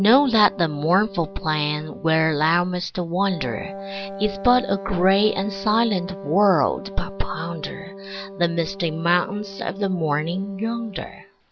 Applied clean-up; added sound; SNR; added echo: none; Wind instrument, woodwind instrument; 14 dB; none.